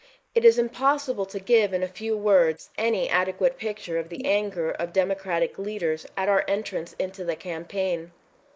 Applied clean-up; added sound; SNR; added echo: neural mask model Resemble Enhance denoiser.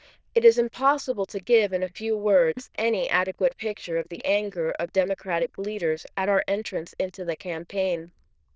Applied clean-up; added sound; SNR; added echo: neural diffusion model UNIVERSE++.